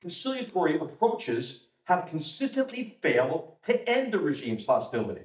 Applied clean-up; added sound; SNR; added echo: neural mask model DeepFilterNet 3.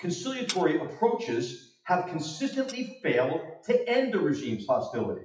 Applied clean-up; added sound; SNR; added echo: classical method WPE with log-MMSE.